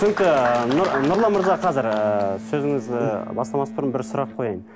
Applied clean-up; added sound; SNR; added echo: none; Electric guitar; 14 dB; none.